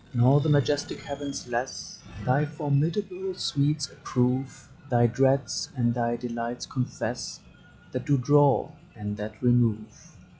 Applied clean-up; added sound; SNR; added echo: classical method log-MMSE.